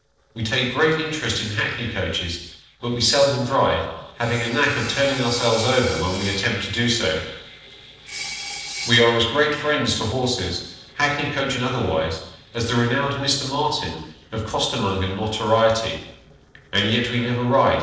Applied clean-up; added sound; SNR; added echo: neural separator model SepFormer DNS4.